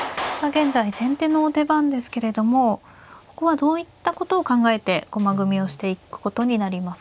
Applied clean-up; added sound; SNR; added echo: none; Clapping; 17 dB; none.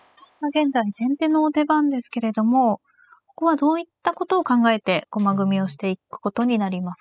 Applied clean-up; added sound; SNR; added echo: classical method spectral subtraction.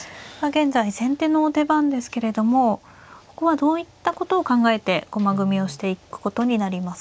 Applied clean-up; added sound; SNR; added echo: none; none; none; none.